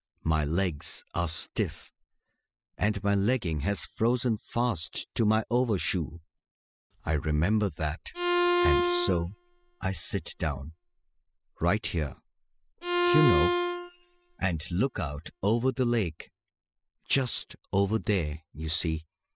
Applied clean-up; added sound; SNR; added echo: classical method spectral subtraction.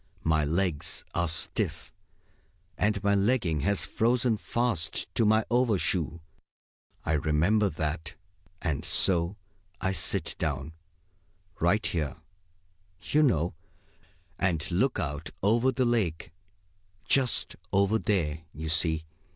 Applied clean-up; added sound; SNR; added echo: none; none; none; none.